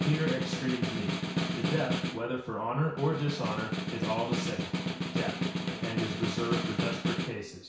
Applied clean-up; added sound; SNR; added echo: none; Snare drum; -1 dB; reverberation time 0.6 s.